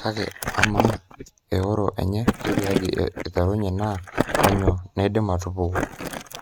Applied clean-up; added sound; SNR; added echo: neural mask model RNNoise.